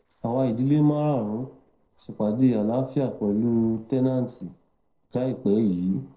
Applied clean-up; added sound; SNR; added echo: neural separator model SepFormer DNS4.